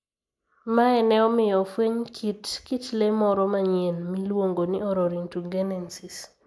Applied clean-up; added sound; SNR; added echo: neural mask model Resemble Enhance denoiser.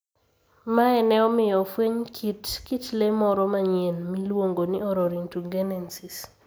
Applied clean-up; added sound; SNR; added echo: none; none; none; none.